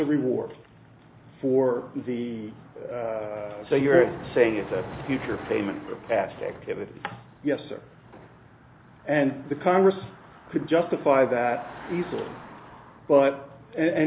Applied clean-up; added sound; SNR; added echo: none; Car passing by; 18 dB; none.